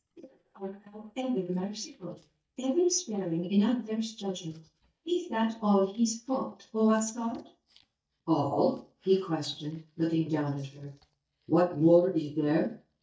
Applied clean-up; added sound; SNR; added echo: neural mask model DeepFilterNet 3.